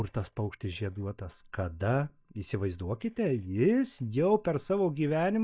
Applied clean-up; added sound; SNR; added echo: neural mask model DeepFilterNet 3.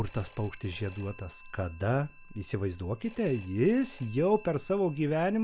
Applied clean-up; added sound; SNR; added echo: none; Telephone; 16 dB; none.